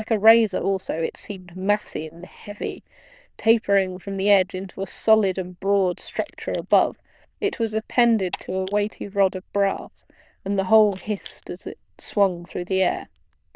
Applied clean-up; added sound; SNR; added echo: neural diffusion model UNIVERSE++.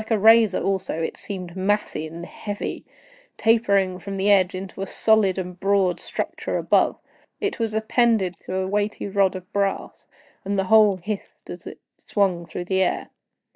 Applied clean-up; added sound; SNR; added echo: neural mask model DeepFilterNet 3.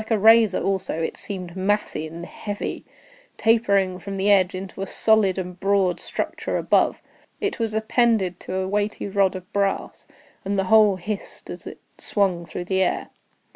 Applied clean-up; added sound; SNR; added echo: none; none; none; none.